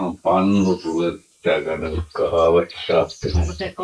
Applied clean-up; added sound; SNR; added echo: neural mask model Resemble Enhance denoiser.